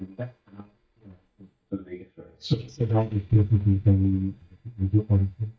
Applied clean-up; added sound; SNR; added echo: neural mask model DeepFilterNet 3.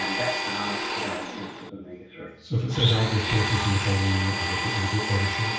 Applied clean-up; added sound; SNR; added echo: none; Domestic sounds, home sounds; 3 dB; reverberation time 0.6 s.